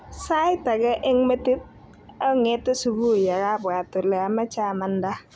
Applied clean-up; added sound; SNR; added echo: none; none; none; none.